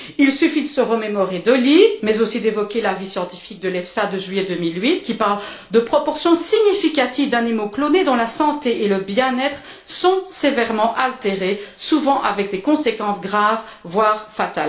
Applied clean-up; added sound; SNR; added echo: none; none; none; reverberation time 0.4 s.